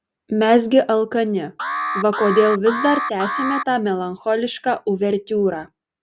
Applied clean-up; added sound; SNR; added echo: none; Alarm; 7 dB; none.